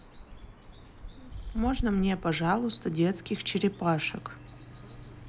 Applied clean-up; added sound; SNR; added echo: none; Bird; 11 dB; none.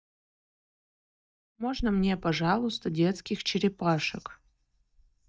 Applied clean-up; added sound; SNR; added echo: neural mask model DeepFilterNet 3.